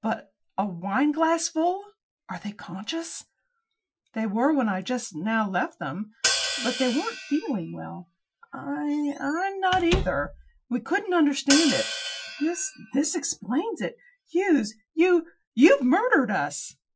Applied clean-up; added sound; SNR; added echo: classical method Wiener filter.